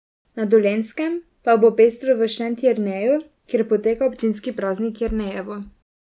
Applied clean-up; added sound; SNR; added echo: none; none; none; none.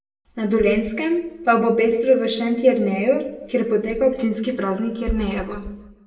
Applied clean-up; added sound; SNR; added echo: none; Run; 17 dB; reverberation time 0.6 s.